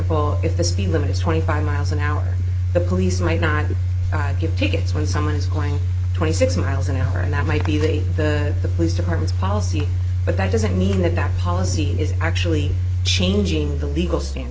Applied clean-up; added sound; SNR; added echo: none; Domestic sounds, home sounds; -4 dB; none.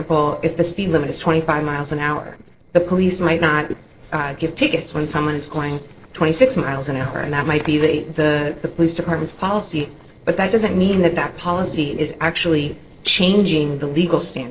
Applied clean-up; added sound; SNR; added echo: neural separator model SepFormer DNS4.